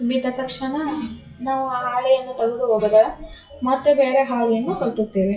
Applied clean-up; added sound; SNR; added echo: classical method WPE with log-MMSE.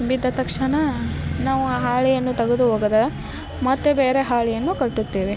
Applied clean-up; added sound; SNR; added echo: none; none; none; none.